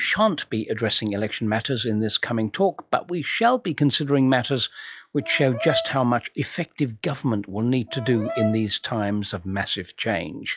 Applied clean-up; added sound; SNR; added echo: classical method log-MMSE.